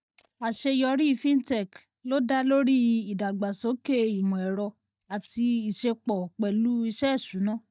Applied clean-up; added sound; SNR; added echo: neural mask model DeepFilterNet 3.